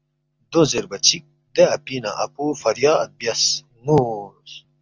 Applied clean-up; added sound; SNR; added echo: none; none; none; none.